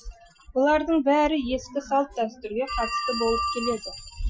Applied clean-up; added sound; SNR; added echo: classical method Wiener filter.